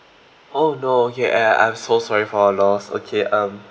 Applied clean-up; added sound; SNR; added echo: none; none; none; none.